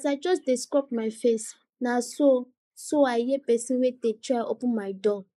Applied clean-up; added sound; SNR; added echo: neural mask model Resemble Enhance denoiser.